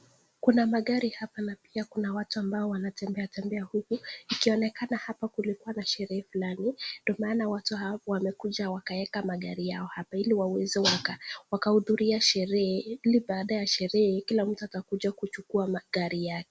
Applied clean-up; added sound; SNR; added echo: none; none; none; none.